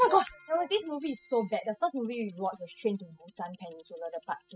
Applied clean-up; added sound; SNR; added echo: classical method spectral subtraction.